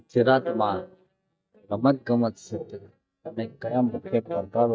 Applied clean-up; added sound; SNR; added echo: neural mask model DeepFilterNet 3.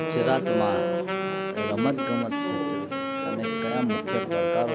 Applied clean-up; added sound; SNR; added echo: none; Wind instrument, woodwind instrument; -1 dB; none.